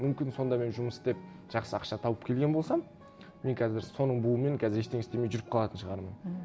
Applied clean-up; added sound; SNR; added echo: none; none; none; none.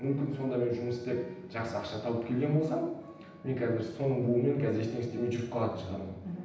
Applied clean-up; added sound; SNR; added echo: none; none; none; reverberation time 0.9 s.